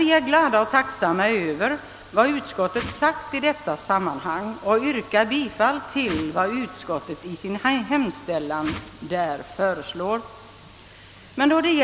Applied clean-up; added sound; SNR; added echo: none; Whoosh, swoosh, swish; 14 dB; none.